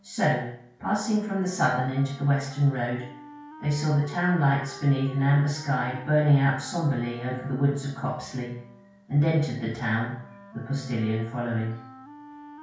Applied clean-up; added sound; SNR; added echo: none; Wind instrument, woodwind instrument; 20 dB; reverberation time 0.5 s.